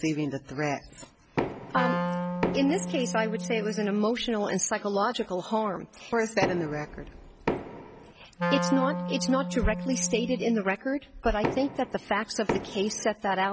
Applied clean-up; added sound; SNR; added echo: none; Knock + Wind instrument, woodwind instrument; 4 dB; none.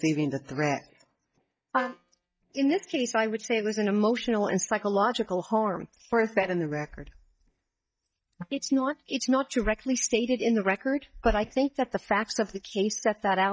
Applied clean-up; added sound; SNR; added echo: neural mask model DeepFilterNet 3.